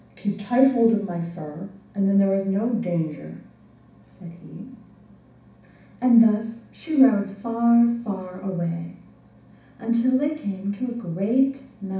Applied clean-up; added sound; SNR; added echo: none; none; none; reverberation time 0.6 s.